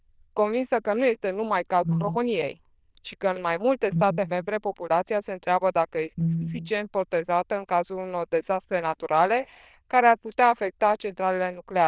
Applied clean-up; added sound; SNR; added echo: neural diffusion model UNIVERSE++.